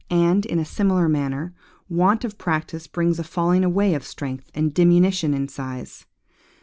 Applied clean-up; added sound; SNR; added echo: none; none; none; none.